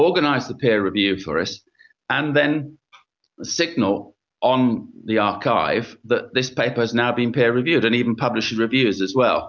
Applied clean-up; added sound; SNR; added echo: none; none; none; none.